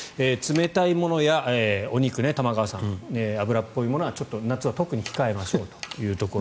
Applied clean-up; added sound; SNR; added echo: none; Mechanisms; 15 dB; none.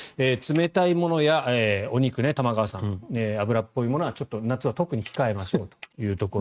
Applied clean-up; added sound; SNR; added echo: neural mask model RNNoise.